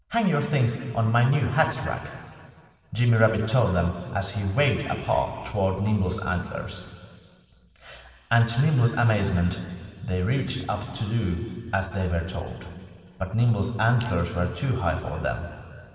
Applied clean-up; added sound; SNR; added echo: none; none; none; reverberation time 2.3 s.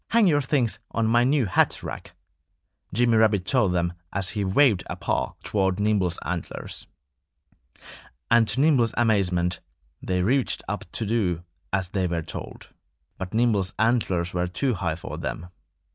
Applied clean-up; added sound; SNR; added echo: none; none; none; none.